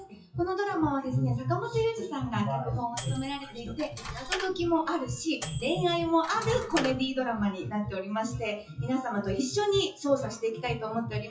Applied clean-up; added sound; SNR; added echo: classical method WPE with log-MMSE.